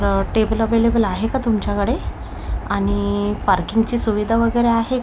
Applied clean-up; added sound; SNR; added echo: none; Thunder; 7 dB; none.